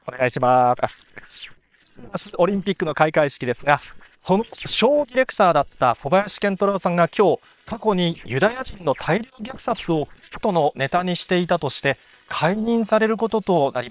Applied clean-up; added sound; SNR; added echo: neural separator model SepFormer WHAM!.